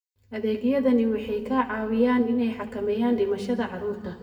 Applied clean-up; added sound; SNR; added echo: none; none; none; reverberation time 1.5 s.